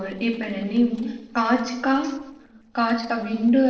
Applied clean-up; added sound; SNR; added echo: neural separator model SepFormer DNS4.